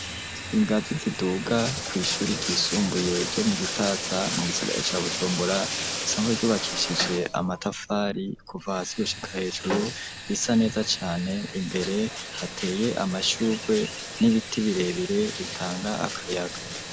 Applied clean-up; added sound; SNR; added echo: none; Bathtub (filling or washing); 6 dB; none.